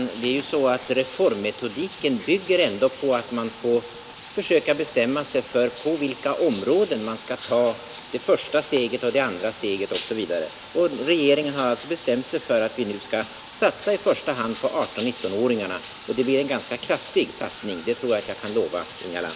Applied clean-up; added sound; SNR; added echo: none; Bathtub (filling or washing); 11 dB; none.